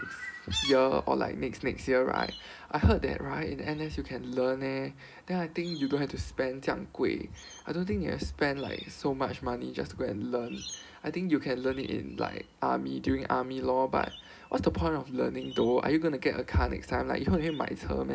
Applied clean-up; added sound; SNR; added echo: none; Chirp, tweet; 17 dB; reverberation time 0.3 s.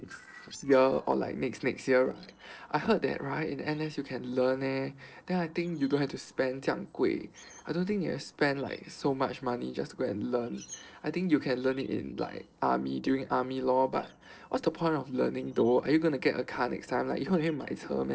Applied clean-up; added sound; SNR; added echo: neural separator model SepFormer DNS4.